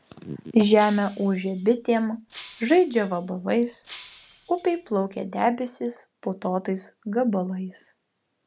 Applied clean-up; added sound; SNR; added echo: none; Shatter; 17 dB; none.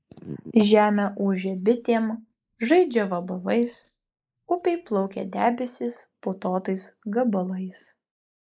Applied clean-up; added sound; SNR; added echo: neural mask model Resemble Enhance denoiser.